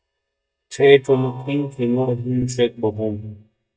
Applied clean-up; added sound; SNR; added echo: neural mask model DeepFilterNet 3.